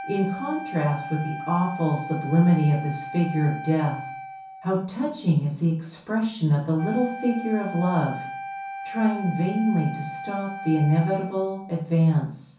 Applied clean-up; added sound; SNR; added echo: none; Wind instrument, woodwind instrument; 12 dB; reverberation time 0.6 s.